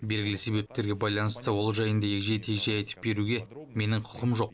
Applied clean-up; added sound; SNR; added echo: none; none; none; none.